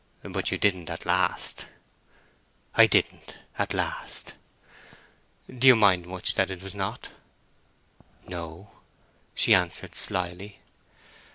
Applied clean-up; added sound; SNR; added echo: none; none; none; none.